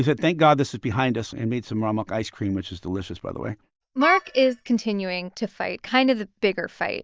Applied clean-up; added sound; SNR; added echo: neural mask model DeepFilterNet 3.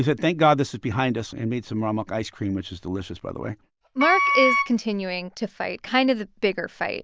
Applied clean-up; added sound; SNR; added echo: none; Wind instrument, woodwind instrument; -1 dB; none.